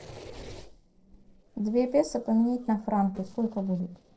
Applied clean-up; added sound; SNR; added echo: neural separator model SepFormer DNS4.